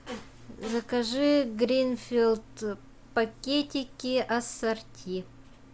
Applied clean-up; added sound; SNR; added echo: none; none; none; none.